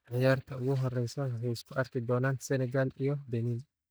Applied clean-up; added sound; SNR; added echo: neural mask model DeepFilterNet 3.